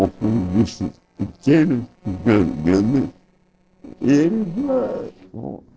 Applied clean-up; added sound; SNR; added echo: neural separator model SepFormer DNS4.